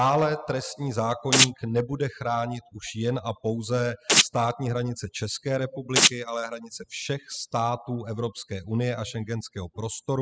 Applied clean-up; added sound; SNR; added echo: classical method spectral subtraction.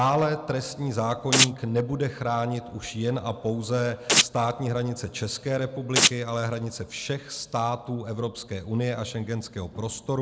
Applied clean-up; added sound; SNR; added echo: none; Domestic sounds, home sounds; -2 dB; none.